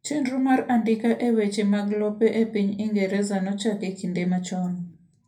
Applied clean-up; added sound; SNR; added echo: none; none; none; reverberation time 0.3 s.